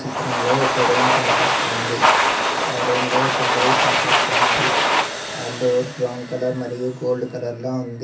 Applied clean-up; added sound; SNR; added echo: none; Domestic sounds, home sounds; -5 dB; reverberation time 0.3 s.